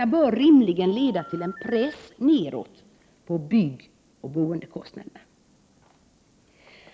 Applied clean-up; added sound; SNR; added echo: none; Telephone; 19 dB; none.